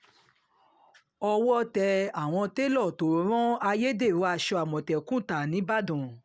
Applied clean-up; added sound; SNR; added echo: none; none; none; none.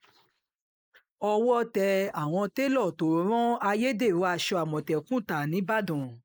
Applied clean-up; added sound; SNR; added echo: neural mask model Resemble Enhance denoiser.